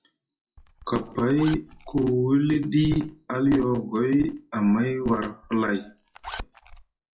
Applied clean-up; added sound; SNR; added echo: classical method WPE with log-MMSE.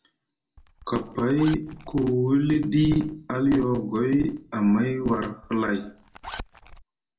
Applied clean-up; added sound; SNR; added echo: none; Zipper (clothing); 17 dB; reverberation time 0.2 s.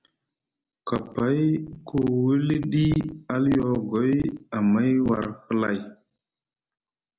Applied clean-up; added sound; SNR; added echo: none; none; none; none.